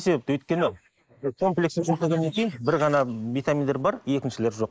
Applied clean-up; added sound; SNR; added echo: neural mask model Resemble Enhance denoiser.